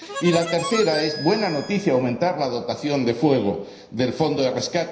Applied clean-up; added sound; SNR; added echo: none; Harmonica; 11 dB; reverberation time 0.9 s.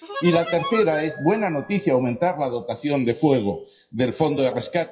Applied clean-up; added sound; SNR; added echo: classical method WPE with log-MMSE.